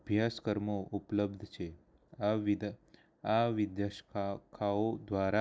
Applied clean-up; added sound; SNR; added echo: none; none; none; none.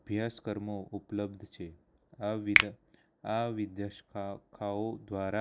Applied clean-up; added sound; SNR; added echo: none; Finger snapping; -3 dB; none.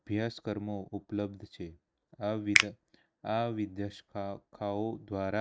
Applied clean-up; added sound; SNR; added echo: neural mask model RNNoise.